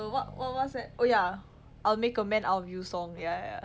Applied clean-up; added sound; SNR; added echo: none; Accelerating, revving, vroom; 20 dB; none.